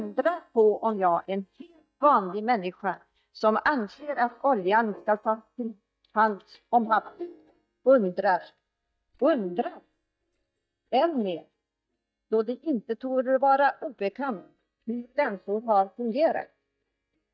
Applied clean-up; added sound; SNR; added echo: neural mask model DeepFilterNet 3.